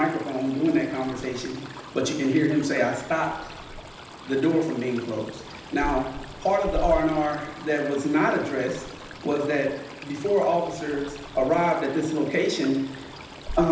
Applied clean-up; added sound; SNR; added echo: none; Stream; 13 dB; reverberation time 0.9 s.